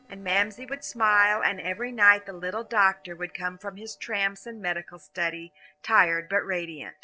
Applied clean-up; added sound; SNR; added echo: neural separator model SepFormer DNS4.